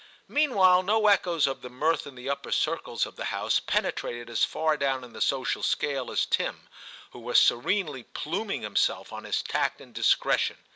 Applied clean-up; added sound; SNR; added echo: none; none; none; none.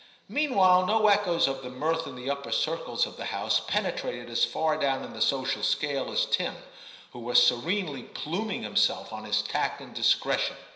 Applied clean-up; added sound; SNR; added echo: none; none; none; reverberation time 0.9 s.